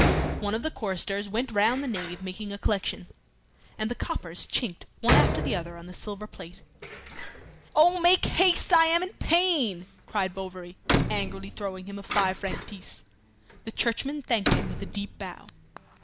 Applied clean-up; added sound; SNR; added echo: none; Door; 3 dB; none.